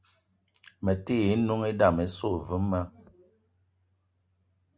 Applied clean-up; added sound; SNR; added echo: none; none; none; none.